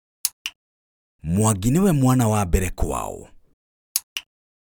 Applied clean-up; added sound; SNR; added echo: none; none; none; none.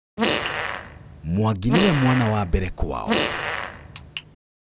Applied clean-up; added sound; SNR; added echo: none; Fart; 2 dB; none.